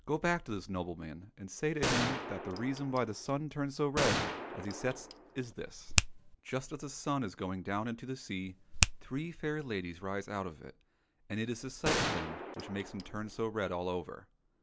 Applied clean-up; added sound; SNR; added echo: none; Finger snapping + Gunshot, gunfire; -1 dB; none.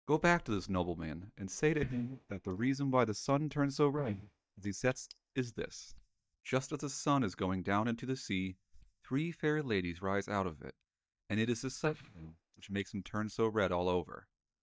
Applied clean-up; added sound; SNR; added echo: neural mask model DeepFilterNet 3.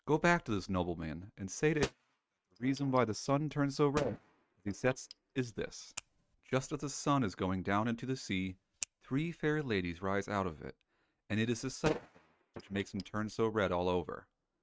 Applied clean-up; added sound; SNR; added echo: neural mask model RNNoise.